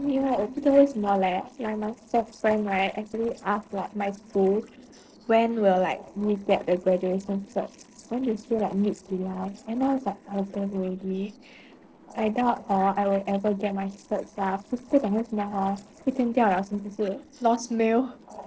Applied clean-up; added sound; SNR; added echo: neural separator model SepFormer DNS4.